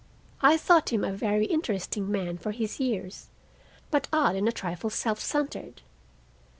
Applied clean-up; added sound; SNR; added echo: none; none; none; none.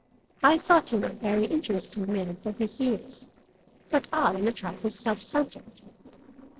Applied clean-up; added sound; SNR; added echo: neural separator model SepFormer DNS4.